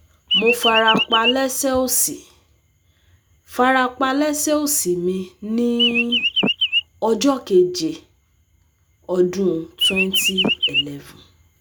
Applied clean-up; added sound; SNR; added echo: none; Chirp, tweet; -2 dB; none.